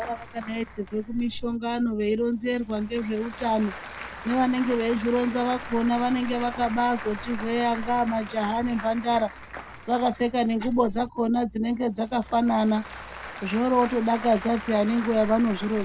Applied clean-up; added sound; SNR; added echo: none; Applause / Crowd; 13 dB; none.